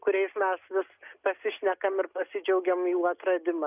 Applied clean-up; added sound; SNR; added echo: none; none; none; none.